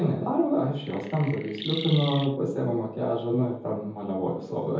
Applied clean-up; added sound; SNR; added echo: none; Chirp, tweet; 11 dB; reverberation time 0.7 s.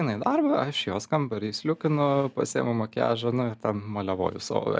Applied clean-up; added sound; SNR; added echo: none; none; none; none.